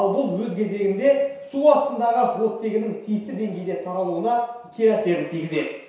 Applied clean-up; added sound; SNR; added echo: none; none; none; reverberation time 0.7 s.